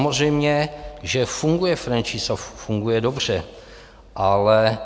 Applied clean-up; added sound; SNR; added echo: none; none; none; none.